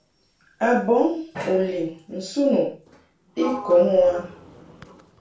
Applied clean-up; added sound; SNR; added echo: none; Sliding door; 17 dB; reverberation time 0.3 s.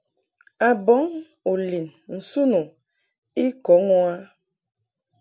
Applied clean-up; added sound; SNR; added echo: none; none; none; none.